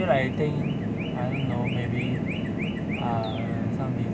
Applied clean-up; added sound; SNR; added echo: none; Chirp, tweet; 17 dB; none.